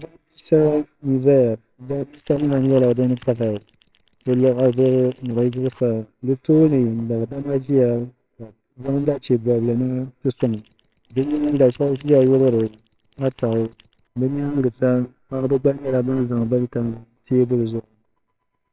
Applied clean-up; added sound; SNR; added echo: neural separator model SepFormer WHAMR!.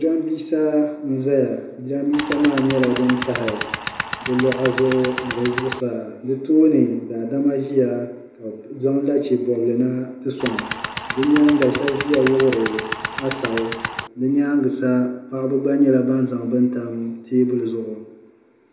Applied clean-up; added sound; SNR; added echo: none; Tools; 8 dB; reverberation time 0.8 s.